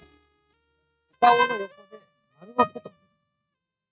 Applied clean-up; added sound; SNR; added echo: neural mask model RNNoise.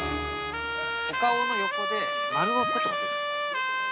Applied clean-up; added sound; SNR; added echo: none; Trumpet; -4 dB; none.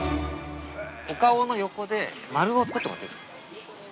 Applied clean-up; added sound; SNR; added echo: none; none; none; none.